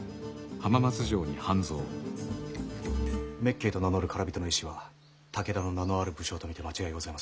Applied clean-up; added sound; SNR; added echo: none; none; none; none.